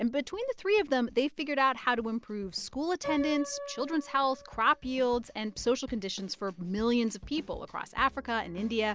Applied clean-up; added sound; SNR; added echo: none; Piano; 17 dB; none.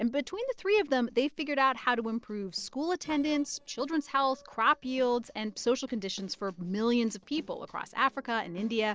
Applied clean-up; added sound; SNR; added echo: neural separator model SepFormer DNS4.